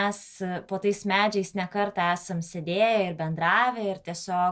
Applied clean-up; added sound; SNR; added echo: none; none; none; none.